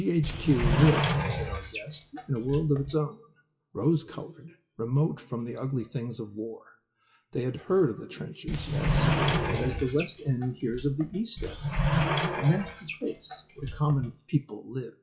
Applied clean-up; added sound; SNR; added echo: classical method WPE with log-MMSE.